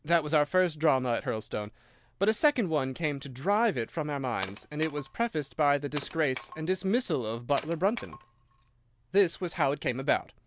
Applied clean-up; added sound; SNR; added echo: none; Wood; 16 dB; none.